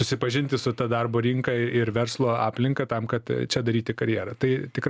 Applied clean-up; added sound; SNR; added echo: none; none; none; none.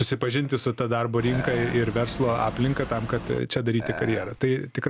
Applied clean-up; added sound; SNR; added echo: none; Burping, eructation + Boat, Water vehicle; 9 dB; none.